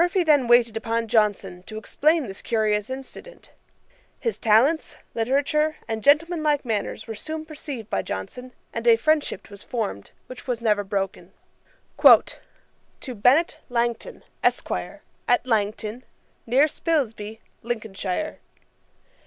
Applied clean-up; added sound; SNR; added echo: none; none; none; none.